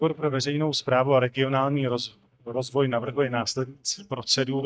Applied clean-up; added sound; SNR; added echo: neural mask model DeepFilterNet 3.